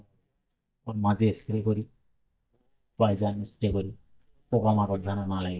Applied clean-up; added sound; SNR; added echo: neural mask model DeepFilterNet 3.